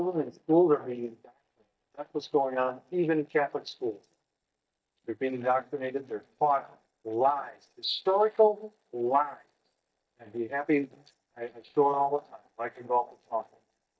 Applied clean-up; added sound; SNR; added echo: neural mask model DeepFilterNet 3.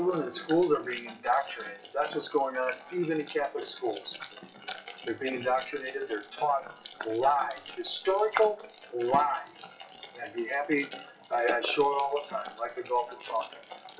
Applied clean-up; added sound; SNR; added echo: classical method WPE with log-MMSE.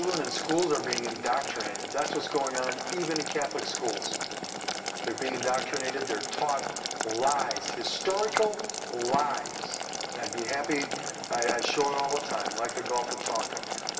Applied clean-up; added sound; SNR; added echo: none; Boiling; 3 dB; reverberation time 2.9 s.